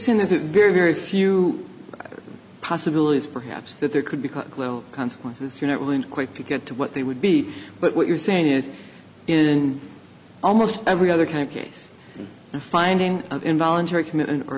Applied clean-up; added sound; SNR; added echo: none; none; none; none.